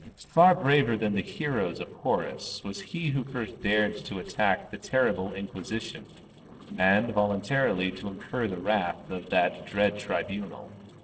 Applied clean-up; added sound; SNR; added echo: neural separator model SepFormer DNS4.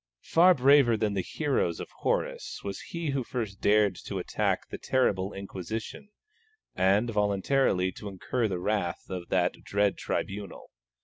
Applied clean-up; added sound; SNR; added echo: none; none; none; none.